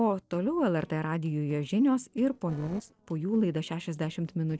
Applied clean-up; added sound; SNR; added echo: neural separator model SepFormer DNS4.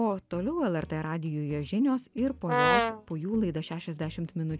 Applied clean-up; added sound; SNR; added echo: none; Brass instrument; -3 dB; none.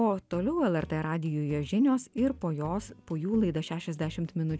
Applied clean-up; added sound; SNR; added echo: none; none; none; none.